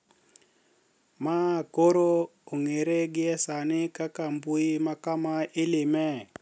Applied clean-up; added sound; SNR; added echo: none; none; none; none.